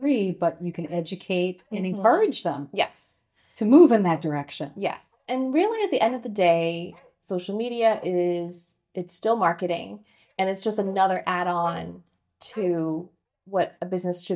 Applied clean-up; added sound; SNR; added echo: neural mask model DeepFilterNet 3.